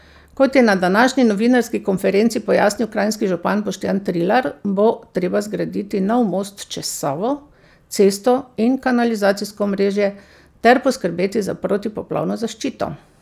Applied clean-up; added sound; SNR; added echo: none; none; none; none.